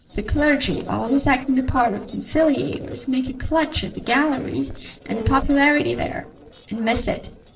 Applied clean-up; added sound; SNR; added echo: neural separator model SepFormer DNS4.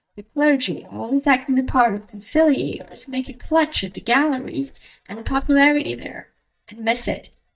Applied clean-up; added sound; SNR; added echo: neural mask model DeepFilterNet 3.